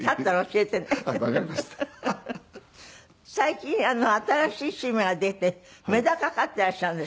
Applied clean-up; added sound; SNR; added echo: none; none; none; none.